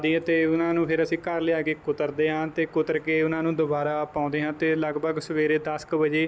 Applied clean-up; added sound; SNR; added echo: none; none; none; none.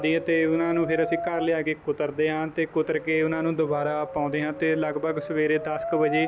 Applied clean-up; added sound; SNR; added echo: none; Brass instrument; 10 dB; none.